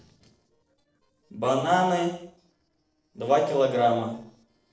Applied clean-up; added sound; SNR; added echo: neural separator model SepFormer DNS4.